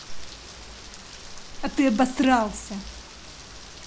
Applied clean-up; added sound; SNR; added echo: none; Rain; 14 dB; none.